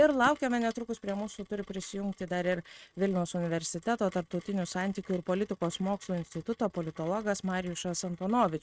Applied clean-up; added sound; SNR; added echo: neural mask model RNNoise.